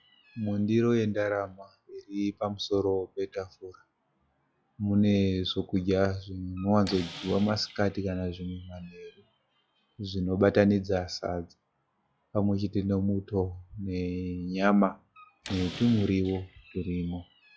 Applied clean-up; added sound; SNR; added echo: classical method log-MMSE.